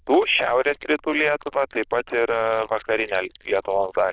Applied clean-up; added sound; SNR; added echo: neural diffusion model UNIVERSE++.